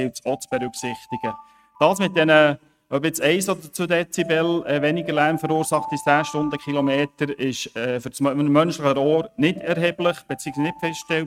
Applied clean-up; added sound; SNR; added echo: neural mask model RNNoise.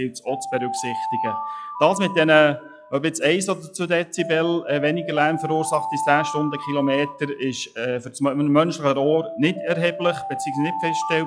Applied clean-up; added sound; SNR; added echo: classical method log-MMSE.